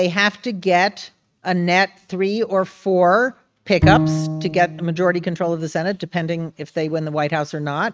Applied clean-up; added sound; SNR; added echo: neural mask model RNNoise.